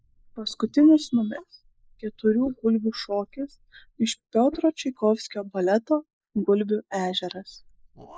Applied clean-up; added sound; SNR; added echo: neural mask model Resemble Enhance denoiser.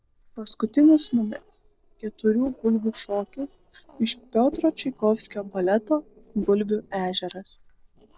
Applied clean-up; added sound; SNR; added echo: neural separator model SepFormer DNS4.